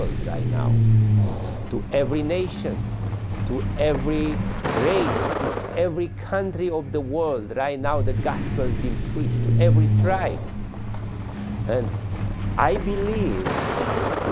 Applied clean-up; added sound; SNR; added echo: none; Truck; -3 dB; none.